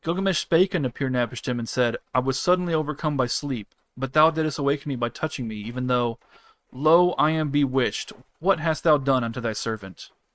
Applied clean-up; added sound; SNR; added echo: neural mask model RNNoise.